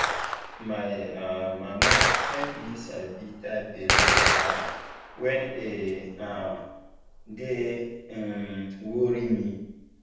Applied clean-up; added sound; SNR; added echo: none; Gunshot, gunfire; -3 dB; reverberation time 0.8 s.